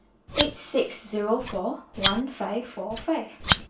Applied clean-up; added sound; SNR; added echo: none; Scissors; 3 dB; reverberation time 0.3 s.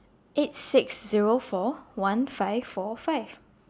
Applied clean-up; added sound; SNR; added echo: none; none; none; none.